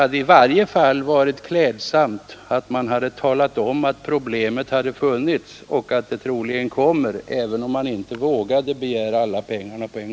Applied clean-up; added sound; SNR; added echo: none; none; none; none.